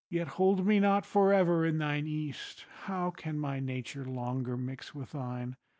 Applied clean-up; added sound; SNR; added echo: none; none; none; none.